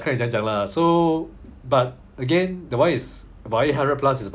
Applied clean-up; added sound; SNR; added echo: none; none; none; none.